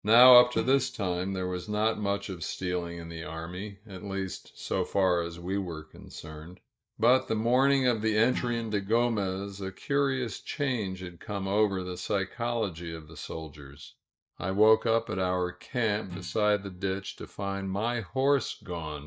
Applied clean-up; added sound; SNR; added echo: neural mask model DeepFilterNet 3.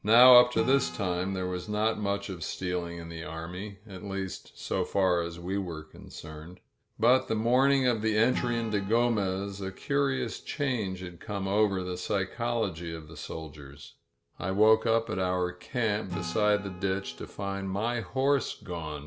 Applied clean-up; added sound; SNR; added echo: none; Acoustic guitar / Strum; 19 dB; none.